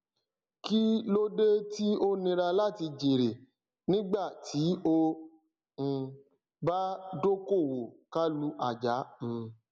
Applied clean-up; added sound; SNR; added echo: none; none; none; none.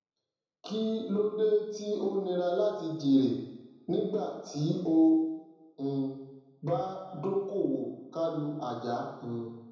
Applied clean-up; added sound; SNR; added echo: none; none; none; reverberation time 0.9 s.